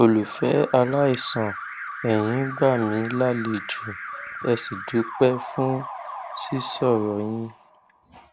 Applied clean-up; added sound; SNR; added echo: none; Alarm; 13 dB; none.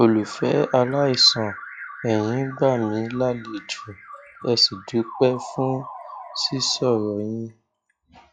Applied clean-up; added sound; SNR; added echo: classical method log-MMSE.